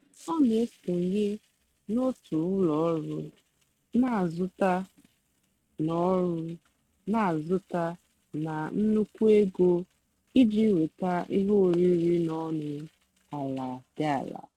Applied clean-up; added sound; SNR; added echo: neural mask model RNNoise.